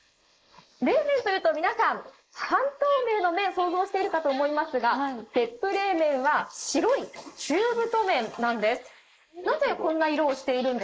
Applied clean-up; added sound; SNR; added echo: neural mask model Resemble Enhance denoiser.